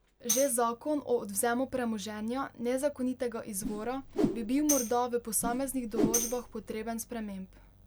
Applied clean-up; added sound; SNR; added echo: none; Tambourine + Whoosh, swoosh, swish; 3 dB; none.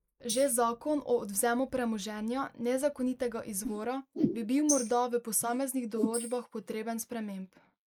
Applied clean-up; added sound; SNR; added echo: neural mask model Resemble Enhance denoiser.